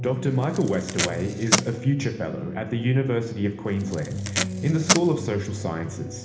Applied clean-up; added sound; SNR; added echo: none; Packing tape, duct tape; 3 dB; reverberation time 1.0 s.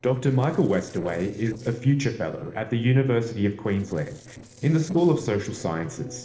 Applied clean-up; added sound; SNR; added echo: neural separator model SepFormer DNS4.